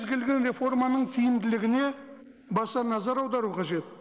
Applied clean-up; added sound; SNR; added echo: neural mask model Resemble Enhance denoiser.